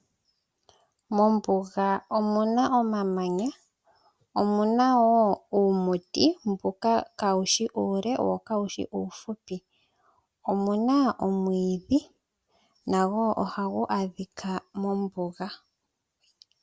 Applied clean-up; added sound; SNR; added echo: none; none; none; none.